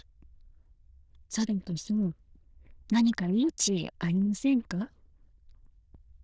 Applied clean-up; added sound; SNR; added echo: neural diffusion model UNIVERSE++.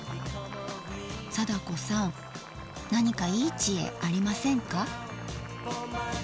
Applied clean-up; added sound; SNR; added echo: none; Boiling; 17 dB; none.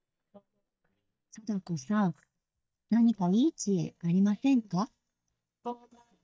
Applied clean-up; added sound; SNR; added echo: neural mask model DeepFilterNet 3.